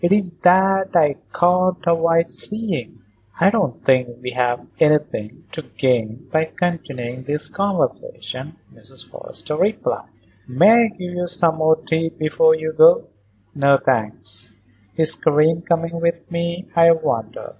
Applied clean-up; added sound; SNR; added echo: none; none; none; none.